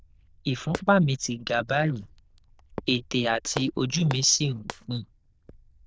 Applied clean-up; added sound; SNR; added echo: neural diffusion model UNIVERSE++.